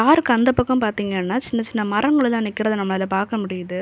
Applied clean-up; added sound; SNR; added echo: none; none; none; none.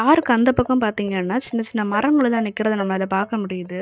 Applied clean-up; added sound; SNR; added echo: neural mask model DeepFilterNet 3.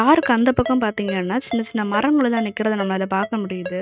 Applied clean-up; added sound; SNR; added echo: neural mask model RNNoise.